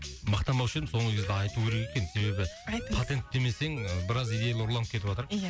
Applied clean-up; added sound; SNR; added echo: none; Siren; 15 dB; none.